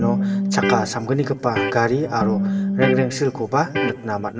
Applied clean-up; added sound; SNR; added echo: none; Electric guitar; 2 dB; reverberation time 2.2 s.